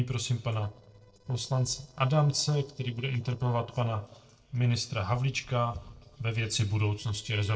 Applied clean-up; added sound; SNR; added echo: neural separator model SepFormer DNS4.